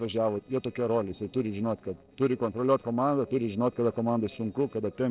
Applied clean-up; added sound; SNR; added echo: neural separator model SepFormer DNS4.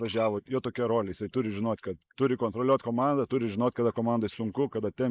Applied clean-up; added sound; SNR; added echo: neural mask model Resemble Enhance denoiser.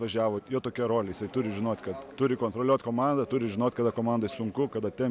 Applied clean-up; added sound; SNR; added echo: none; none; none; none.